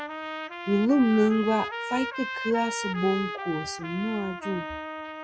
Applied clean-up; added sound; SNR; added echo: none; Trumpet; 7 dB; none.